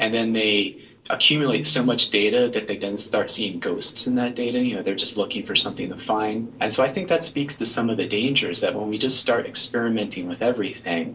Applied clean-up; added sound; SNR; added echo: neural separator model SepFormer DNS4.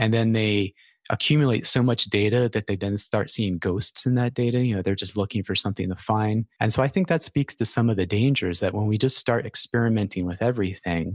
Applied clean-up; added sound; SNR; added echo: none; none; none; none.